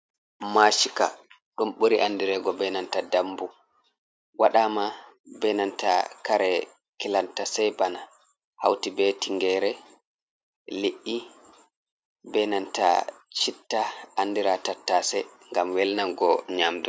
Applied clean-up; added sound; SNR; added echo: none; none; none; none.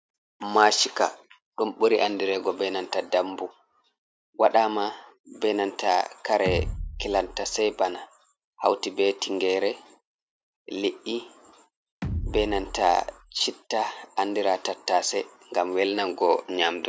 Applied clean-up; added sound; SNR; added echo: none; Bass drum; 7 dB; none.